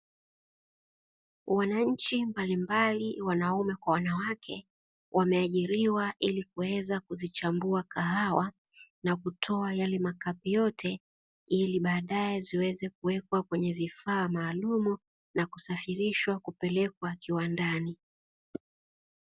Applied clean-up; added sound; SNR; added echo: none; none; none; none.